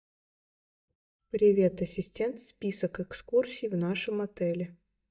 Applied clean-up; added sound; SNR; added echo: neural mask model DeepFilterNet 3.